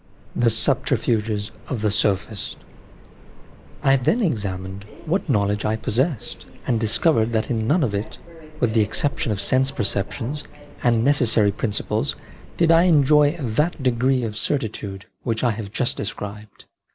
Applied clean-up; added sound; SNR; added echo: none; Subway, metro, underground; 14 dB; none.